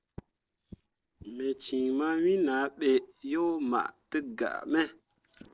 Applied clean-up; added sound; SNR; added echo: neural separator model SepFormer DNS4.